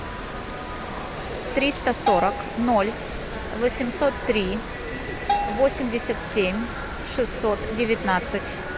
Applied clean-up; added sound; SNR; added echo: none; Bell; 10 dB; none.